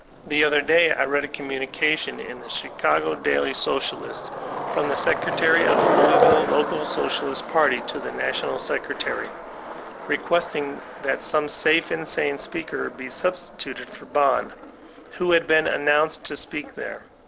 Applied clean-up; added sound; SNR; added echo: none; Skateboard; 4 dB; none.